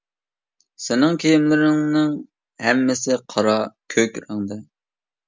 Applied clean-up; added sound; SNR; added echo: none; none; none; none.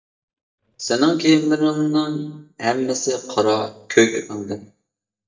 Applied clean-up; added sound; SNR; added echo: neural mask model DeepFilterNet 3.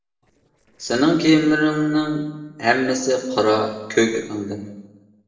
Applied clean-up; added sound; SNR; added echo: neural separator model SepFormer DNS4.